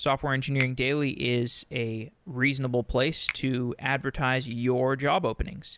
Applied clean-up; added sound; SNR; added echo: none; Finger snapping; 16 dB; none.